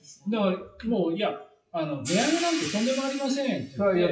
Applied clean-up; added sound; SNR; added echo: classical method WPE with log-MMSE.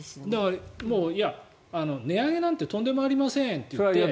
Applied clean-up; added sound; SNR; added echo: none; none; none; none.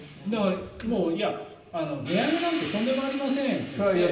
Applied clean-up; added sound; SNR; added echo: none; Hi-hat; 12 dB; reverberation time 0.9 s.